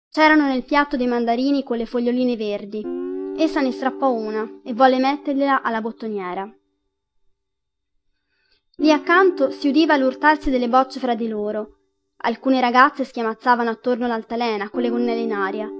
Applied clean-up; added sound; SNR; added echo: neural mask model DeepFilterNet 3.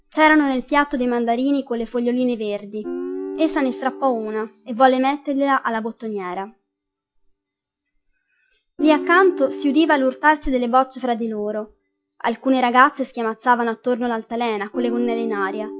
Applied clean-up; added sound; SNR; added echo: classical method log-MMSE.